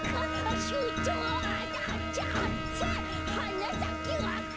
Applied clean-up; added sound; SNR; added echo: none; Bowed string instrument; 4 dB; none.